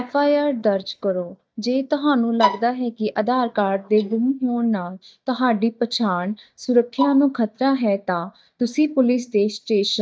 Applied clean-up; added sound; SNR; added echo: neural mask model DeepFilterNet 3.